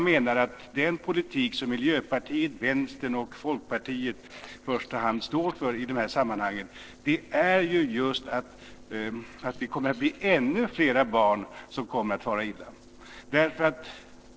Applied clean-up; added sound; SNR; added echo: neural separator model SepFormer DNS4.